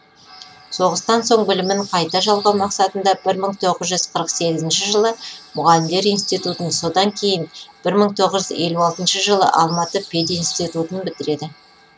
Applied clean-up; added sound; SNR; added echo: none; Bird; 16 dB; none.